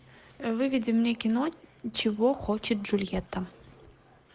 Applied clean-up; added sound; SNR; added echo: none; none; none; none.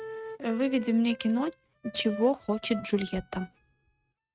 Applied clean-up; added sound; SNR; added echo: neural mask model RNNoise.